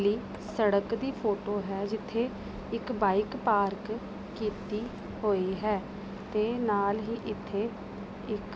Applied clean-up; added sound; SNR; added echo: none; Engine; 11 dB; none.